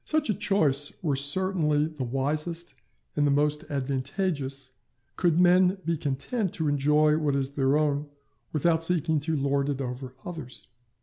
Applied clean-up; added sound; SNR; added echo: none; none; none; none.